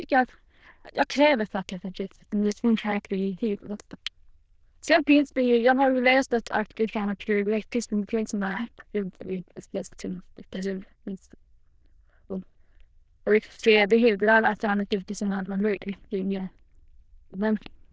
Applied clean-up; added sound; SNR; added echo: neural diffusion model UNIVERSE++.